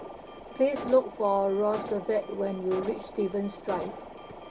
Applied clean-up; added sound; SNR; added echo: none; Alarm; 12 dB; reverberation time 0.2 s.